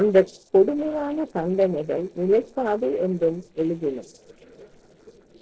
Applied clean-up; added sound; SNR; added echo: neural separator model SepFormer DNS4.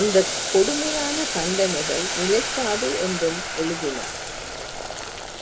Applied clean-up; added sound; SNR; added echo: none; Boiling; 3 dB; none.